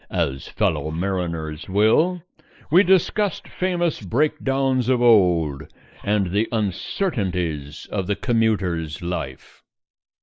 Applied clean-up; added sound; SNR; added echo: neural mask model Resemble Enhance denoiser.